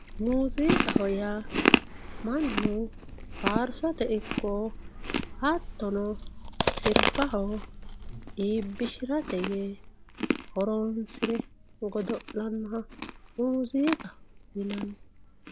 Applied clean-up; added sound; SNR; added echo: none; Chewing, mastication; 1 dB; none.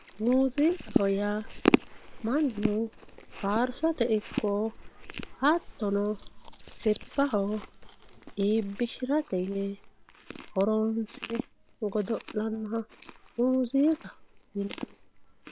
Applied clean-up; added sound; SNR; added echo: neural separator model SepFormer WHAM!.